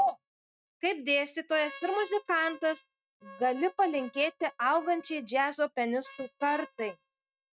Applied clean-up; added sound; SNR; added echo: neural mask model RNNoise.